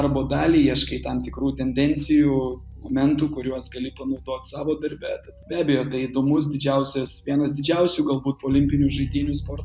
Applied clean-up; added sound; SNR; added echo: none; Bass guitar; 14 dB; none.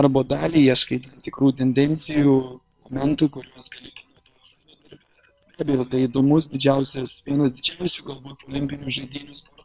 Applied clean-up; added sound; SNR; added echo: neural separator model SepFormer WHAM!.